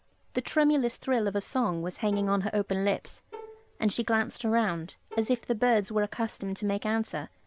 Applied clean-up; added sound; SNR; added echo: none; Bowed string instrument; 19 dB; none.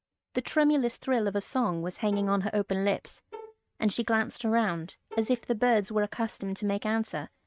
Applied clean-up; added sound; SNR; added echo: neural mask model RNNoise.